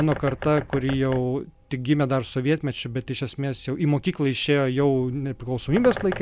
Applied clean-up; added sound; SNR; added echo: none; Bird; 15 dB; none.